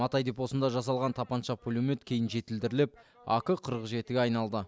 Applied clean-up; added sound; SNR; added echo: none; none; none; none.